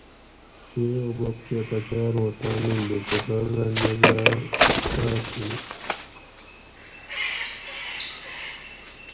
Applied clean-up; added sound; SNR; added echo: none; Bird; 0 dB; reverberation time 0.7 s.